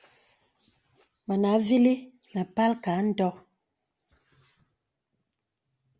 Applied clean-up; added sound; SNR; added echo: none; none; none; none.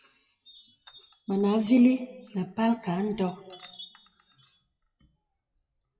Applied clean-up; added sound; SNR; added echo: classical method WPE with log-MMSE.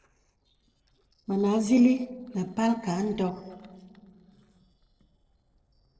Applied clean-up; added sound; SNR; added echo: neural separator model SepFormer DNS4.